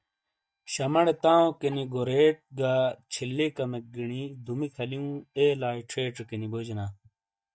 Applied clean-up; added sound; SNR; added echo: neural mask model DeepFilterNet 3.